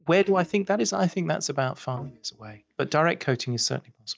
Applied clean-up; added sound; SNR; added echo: neural mask model DeepFilterNet 3.